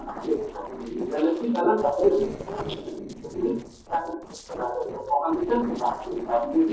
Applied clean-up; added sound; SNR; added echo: neural separator model SepFormer DNS4.